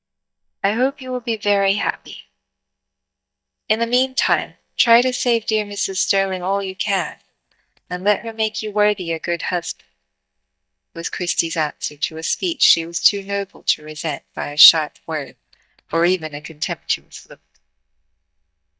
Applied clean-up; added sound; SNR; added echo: neural mask model DeepFilterNet 3.